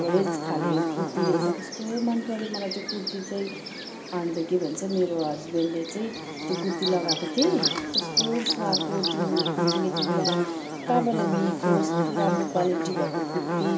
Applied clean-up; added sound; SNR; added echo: none; Buzz / Bird; 0 dB; reverberation time 0.2 s.